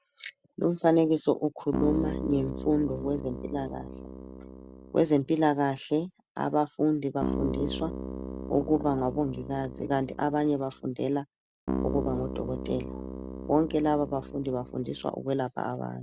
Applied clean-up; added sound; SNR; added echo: none; Keyboard (musical); 7 dB; none.